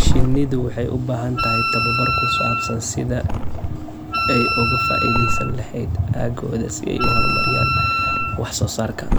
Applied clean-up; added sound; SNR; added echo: none; Wind instrument, woodwind instrument + Thump, thud; -2 dB; none.